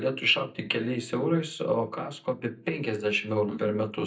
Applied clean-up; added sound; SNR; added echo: neural mask model DeepFilterNet 3.